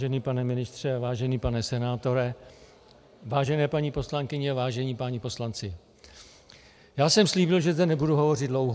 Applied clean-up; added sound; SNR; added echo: none; none; none; none.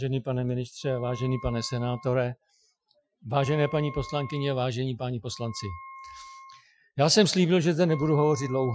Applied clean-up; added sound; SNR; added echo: classical method Wiener filter.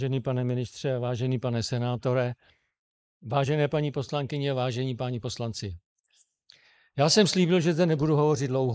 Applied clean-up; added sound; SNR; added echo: neural mask model Resemble Enhance denoiser.